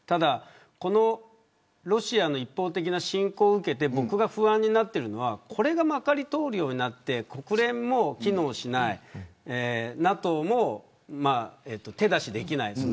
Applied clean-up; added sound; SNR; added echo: none; Liquid; 19 dB; none.